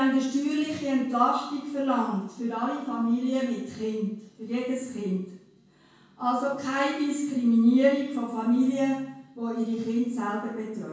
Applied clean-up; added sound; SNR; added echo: none; none; none; reverberation time 0.6 s.